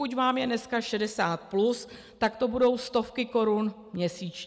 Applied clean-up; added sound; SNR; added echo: none; none; none; none.